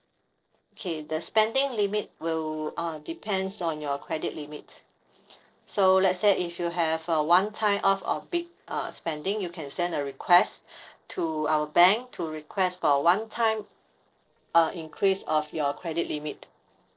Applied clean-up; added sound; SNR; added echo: neural separator model SepFormer DNS4.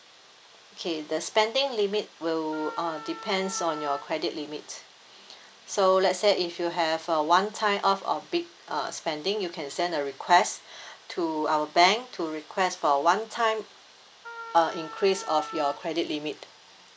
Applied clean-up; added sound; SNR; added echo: none; Wind instrument, woodwind instrument; 13 dB; none.